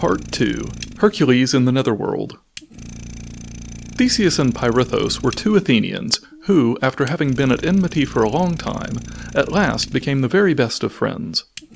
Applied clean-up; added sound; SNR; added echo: none; Idling; 16 dB; none.